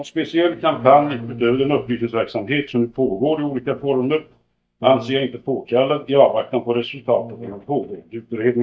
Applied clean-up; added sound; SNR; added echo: neural mask model DeepFilterNet 3.